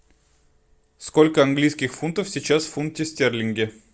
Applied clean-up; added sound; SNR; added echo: none; none; none; none.